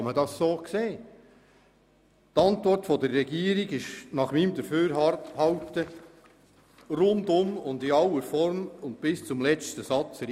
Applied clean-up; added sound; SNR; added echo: none; none; none; none.